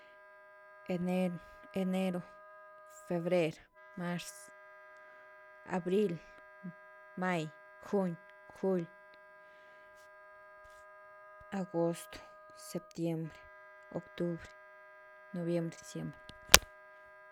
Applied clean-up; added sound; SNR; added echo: none; Wind instrument, woodwind instrument; 18 dB; none.